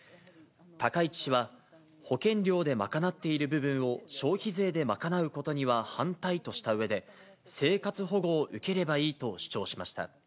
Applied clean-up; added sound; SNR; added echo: none; none; none; none.